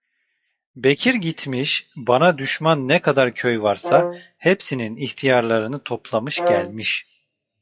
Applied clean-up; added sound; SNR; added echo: classical method WPE with log-MMSE.